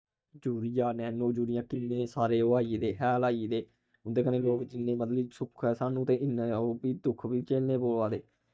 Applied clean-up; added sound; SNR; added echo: neural mask model DeepFilterNet 3.